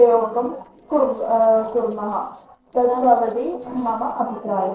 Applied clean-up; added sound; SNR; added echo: neural separator model SepFormer DNS4.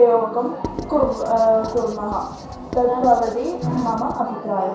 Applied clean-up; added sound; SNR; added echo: none; Writing; 16 dB; reverberation time 0.6 s.